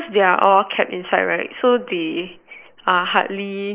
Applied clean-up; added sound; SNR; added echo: neural mask model Resemble Enhance denoiser.